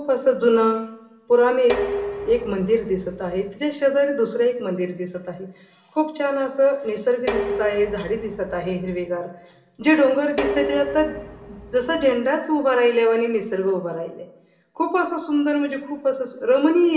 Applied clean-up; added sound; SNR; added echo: none; Dishes, pots, and pans; 10 dB; reverberation time 0.7 s.